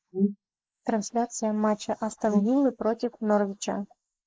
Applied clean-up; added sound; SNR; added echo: neural mask model Resemble Enhance denoiser.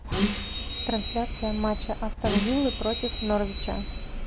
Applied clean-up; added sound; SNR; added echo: none; Bus; 0 dB; none.